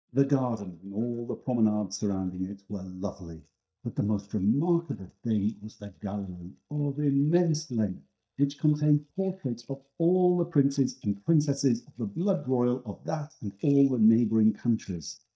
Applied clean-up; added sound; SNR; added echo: neural mask model DeepFilterNet 3.